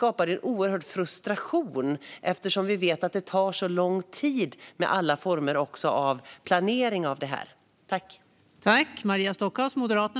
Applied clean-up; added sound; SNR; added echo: none; none; none; none.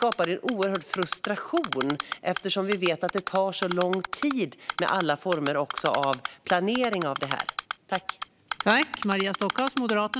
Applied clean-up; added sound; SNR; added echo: none; Typing; 8 dB; none.